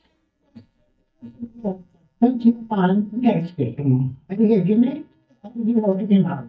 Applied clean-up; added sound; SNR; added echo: neural mask model DeepFilterNet 3.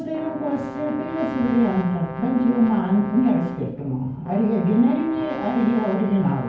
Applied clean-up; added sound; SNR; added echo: none; Brass instrument; 14 dB; reverberation time 0.9 s.